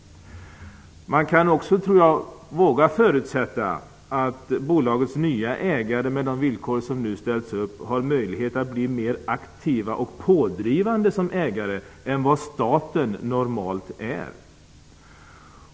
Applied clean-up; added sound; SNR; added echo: none; none; none; none.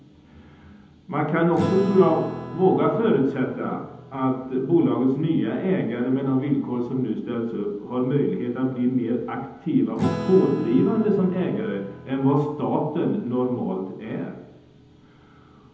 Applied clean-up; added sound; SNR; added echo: none; Acoustic guitar / Strum; 13 dB; reverberation time 0.9 s.